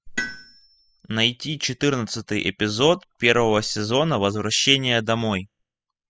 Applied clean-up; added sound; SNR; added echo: classical method spectral subtraction.